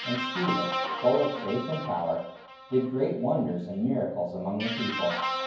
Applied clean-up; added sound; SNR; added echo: none; Guitar; 6 dB; reverberation time 0.9 s.